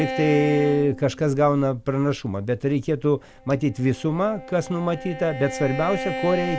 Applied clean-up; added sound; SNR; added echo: none; Bowed string instrument; 11 dB; none.